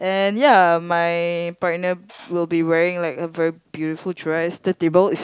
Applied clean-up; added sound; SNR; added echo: none; none; none; none.